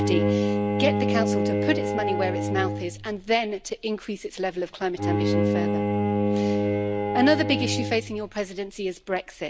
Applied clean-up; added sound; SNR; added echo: none; Bowed string instrument; -2 dB; none.